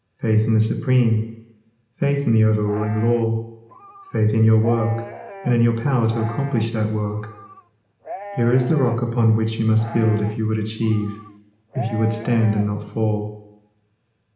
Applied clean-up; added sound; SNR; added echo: none; Livestock, farm animals, working animals; 16 dB; reverberation time 0.8 s.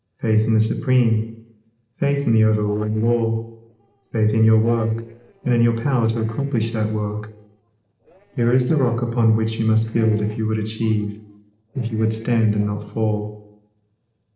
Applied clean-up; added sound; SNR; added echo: neural separator model SepFormer DNS4.